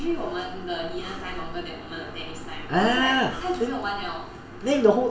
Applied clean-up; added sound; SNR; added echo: none; Breathing; 12 dB; reverberation time 0.3 s.